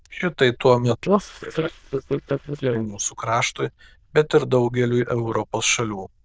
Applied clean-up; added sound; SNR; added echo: neural diffusion model UNIVERSE++.